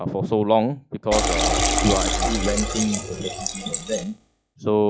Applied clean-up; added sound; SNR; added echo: classical method log-MMSE.